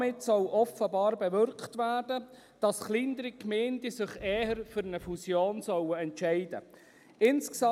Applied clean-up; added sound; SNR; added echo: none; Wind; 20 dB; none.